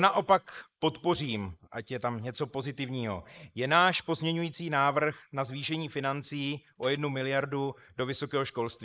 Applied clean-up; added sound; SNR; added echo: neural mask model Resemble Enhance denoiser.